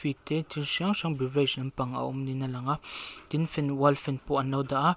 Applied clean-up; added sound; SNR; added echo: none; none; none; none.